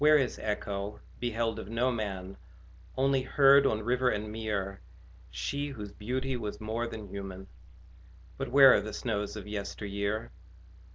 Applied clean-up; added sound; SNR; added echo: none; none; none; none.